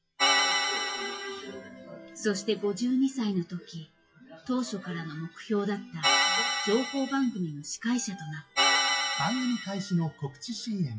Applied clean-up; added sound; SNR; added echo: classical method WPE with log-MMSE.